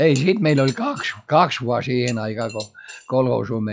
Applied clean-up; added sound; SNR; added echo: classical method log-MMSE.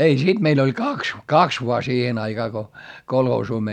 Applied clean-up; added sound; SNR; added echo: none; none; none; none.